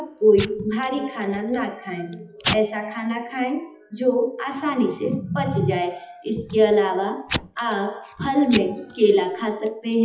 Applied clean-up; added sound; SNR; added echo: classical method WPE with log-MMSE.